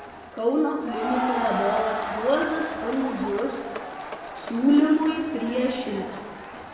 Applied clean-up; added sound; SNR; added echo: none; Crowd; 7 dB; reverberation time 1.2 s.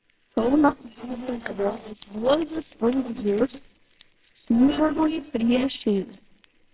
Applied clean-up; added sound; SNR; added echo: neural separator model SepFormer WHAMR!.